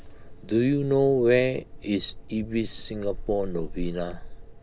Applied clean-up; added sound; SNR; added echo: none; Thunder; 10 dB; none.